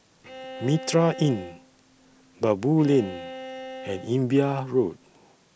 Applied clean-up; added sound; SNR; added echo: none; Bowed string instrument; 15 dB; none.